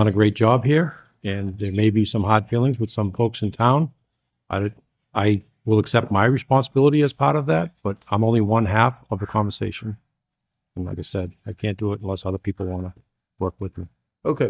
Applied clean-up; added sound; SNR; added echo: neural mask model DeepFilterNet 3.